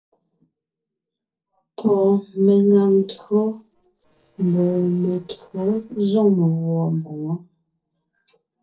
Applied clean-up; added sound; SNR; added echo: neural separator model SepFormer DNS4.